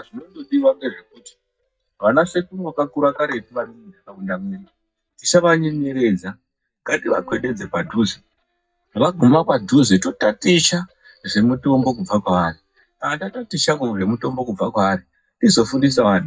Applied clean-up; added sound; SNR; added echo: neural mask model DeepFilterNet 3.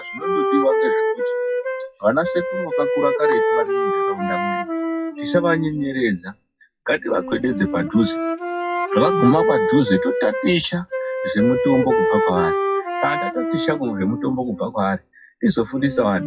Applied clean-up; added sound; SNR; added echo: classical method WPE with log-MMSE.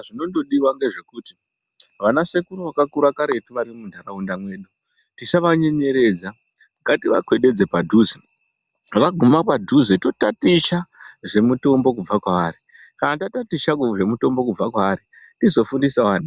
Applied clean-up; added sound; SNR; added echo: none; none; none; none.